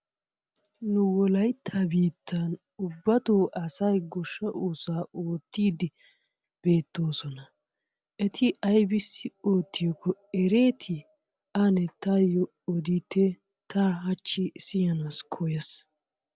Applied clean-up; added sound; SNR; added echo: none; none; none; none.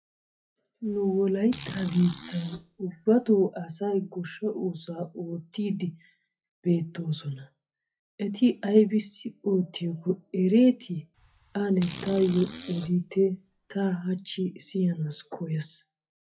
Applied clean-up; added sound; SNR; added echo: classical method WPE with log-MMSE.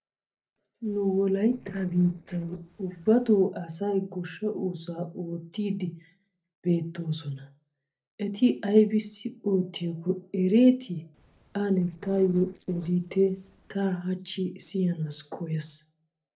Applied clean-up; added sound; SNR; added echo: neural separator model SepFormer DNS4.